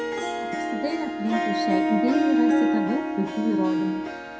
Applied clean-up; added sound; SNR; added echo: none; Harp; -4 dB; reverberation time 0.2 s.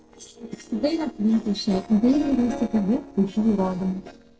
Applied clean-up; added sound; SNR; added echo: neural separator model SepFormer DNS4.